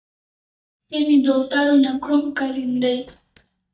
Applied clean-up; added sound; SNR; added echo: neural mask model DeepFilterNet 3.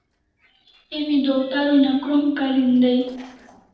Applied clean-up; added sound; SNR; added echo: neural separator model SepFormer DNS4.